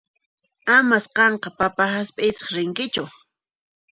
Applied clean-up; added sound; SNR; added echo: none; none; none; none.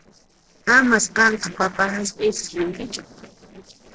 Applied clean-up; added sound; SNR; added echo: neural separator model SepFormer DNS4.